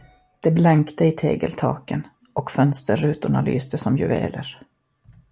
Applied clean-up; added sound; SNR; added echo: none; none; none; none.